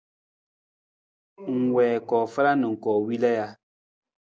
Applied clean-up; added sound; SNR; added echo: none; none; none; none.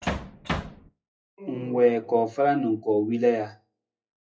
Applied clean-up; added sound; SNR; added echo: classical method WPE with log-MMSE.